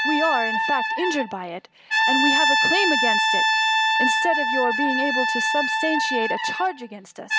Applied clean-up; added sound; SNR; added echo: none; Brass instrument; -5 dB; none.